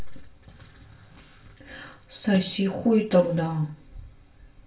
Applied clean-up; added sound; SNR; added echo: none; none; none; reverberation time 0.3 s.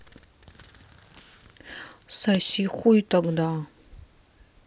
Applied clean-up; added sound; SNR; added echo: none; none; none; none.